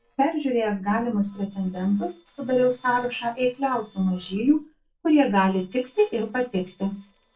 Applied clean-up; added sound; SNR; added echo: neural separator model SepFormer DNS4.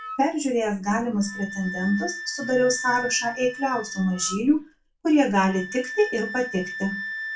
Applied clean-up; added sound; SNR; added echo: none; Wind instrument, woodwind instrument; 11 dB; reverberation time 0.2 s.